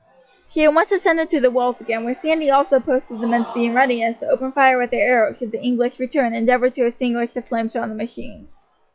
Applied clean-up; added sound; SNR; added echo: classical method log-MMSE.